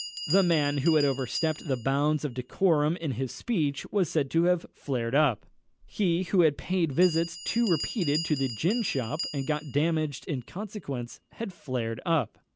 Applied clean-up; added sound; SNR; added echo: none; Bell; 14 dB; none.